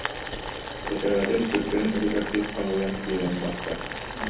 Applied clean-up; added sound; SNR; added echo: none; Boiling; 5 dB; reverberation time 0.6 s.